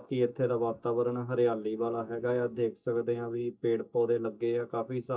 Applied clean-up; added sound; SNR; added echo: neural mask model DeepFilterNet 3.